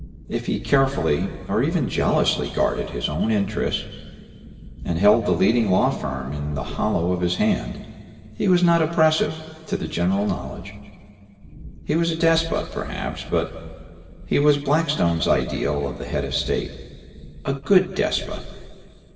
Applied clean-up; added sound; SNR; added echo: none; Thunderstorm; 16 dB; reverberation time 2.5 s.